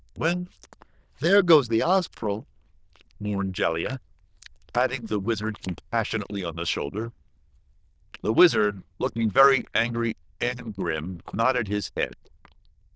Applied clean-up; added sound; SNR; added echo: neural diffusion model UNIVERSE++.